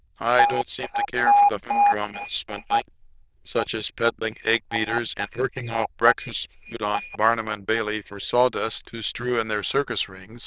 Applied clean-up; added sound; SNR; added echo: neural diffusion model UNIVERSE++.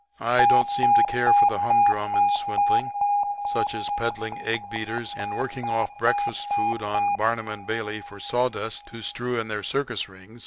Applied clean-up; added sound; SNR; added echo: none; Alarm; -4 dB; none.